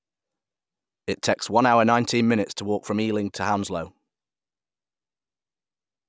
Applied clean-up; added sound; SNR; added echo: none; none; none; none.